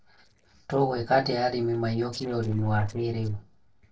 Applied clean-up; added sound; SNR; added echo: neural separator model SepFormer DNS4.